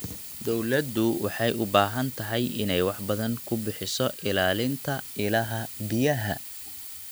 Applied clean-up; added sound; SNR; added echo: none; Sink (filling or washing); 12 dB; none.